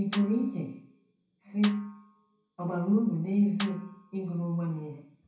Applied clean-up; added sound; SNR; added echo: none; Snare drum; 16 dB; reverberation time 0.6 s.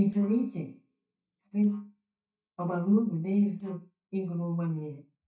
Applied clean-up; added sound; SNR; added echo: neural mask model DeepFilterNet 3.